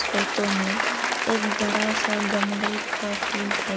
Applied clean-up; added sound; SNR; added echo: none; Applause / Cheering; -2 dB; none.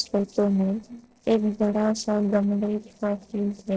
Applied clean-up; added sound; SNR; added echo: neural separator model SepFormer DNS4.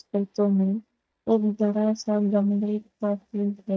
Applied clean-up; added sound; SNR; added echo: neural mask model DeepFilterNet 3.